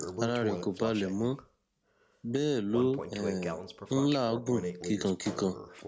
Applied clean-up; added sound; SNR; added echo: none; Toilet flush; 9 dB; none.